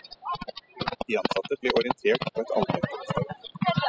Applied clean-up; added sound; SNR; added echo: classical method spectral subtraction.